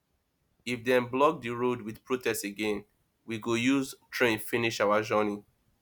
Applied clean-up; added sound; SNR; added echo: none; none; none; none.